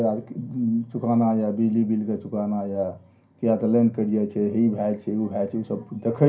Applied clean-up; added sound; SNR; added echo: none; none; none; reverberation time 0.3 s.